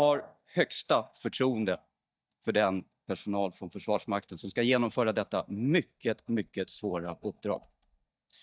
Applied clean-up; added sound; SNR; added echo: neural mask model DeepFilterNet 3.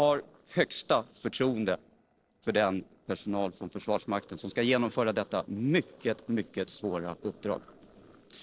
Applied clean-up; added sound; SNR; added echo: neural separator model SepFormer DNS4.